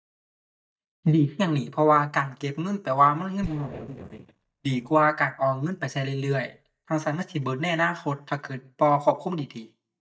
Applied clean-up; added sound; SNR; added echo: neural mask model DeepFilterNet 3.